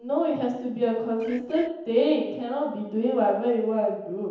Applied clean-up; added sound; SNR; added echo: neural separator model SepFormer DNS4.